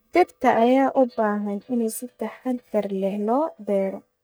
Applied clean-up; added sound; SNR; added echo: neural mask model DeepFilterNet 3.